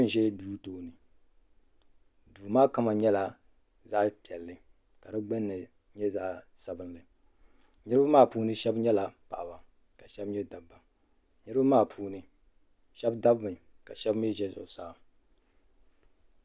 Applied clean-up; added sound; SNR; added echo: none; none; none; none.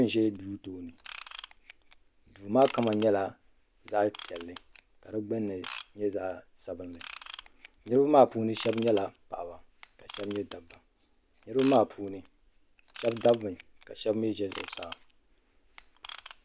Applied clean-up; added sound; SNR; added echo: none; Ratchet, pawl / Tools; 16 dB; none.